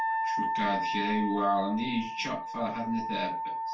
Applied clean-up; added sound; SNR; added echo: none; Wind instrument, woodwind instrument; 1 dB; reverberation time 0.2 s.